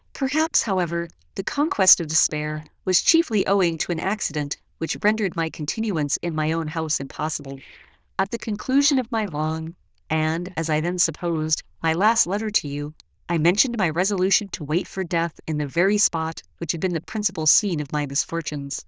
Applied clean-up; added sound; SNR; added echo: neural diffusion model UNIVERSE++.